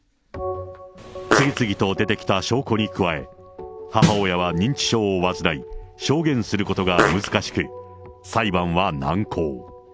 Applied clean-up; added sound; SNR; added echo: none; Fart + Snare drum; 1 dB; none.